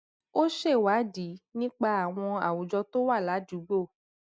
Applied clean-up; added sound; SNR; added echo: none; none; none; none.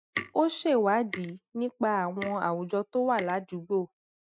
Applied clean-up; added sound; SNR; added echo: neural mask model RNNoise.